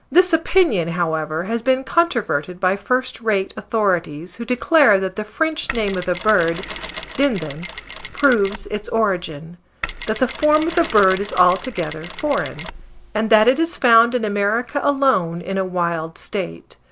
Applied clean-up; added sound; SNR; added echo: none; Mechanisms; 11 dB; none.